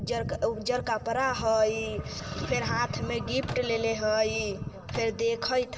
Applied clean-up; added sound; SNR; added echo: none; Microwave oven; 13 dB; reverberation time 2.9 s.